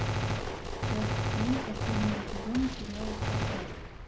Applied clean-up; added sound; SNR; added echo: none; Gunshot, gunfire; -4 dB; reverberation time 0.1 s.